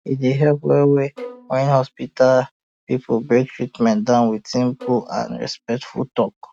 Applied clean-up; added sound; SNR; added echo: neural mask model RNNoise.